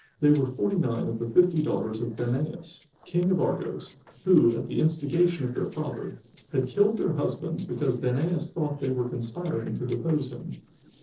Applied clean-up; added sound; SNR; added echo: neural separator model SepFormer DNS4.